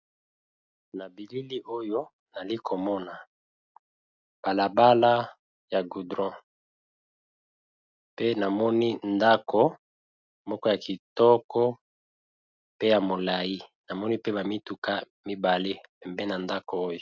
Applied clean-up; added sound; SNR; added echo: none; none; none; none.